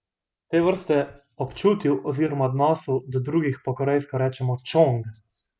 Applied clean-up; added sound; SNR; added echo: none; none; none; none.